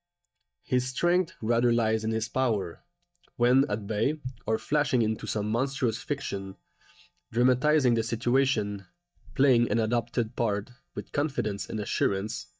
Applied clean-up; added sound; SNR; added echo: neural mask model DeepFilterNet 3.